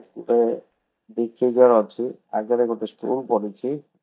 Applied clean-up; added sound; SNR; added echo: neural mask model DeepFilterNet 3.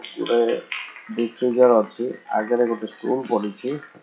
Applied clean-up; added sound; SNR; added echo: classical method WPE with log-MMSE.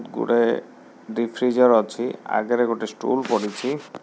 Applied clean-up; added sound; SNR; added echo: none; none; none; none.